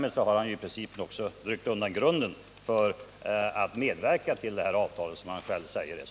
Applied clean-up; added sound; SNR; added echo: none; none; none; none.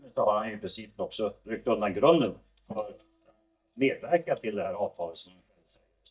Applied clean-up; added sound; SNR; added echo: neural mask model DeepFilterNet 3.